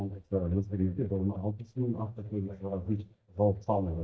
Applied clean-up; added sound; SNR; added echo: neural mask model DeepFilterNet 3.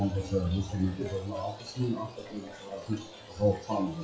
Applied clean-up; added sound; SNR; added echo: classical method WPE with log-MMSE.